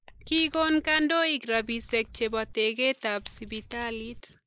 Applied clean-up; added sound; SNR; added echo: neural mask model Resemble Enhance denoiser.